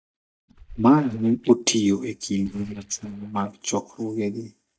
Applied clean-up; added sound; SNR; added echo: neural mask model DeepFilterNet 3.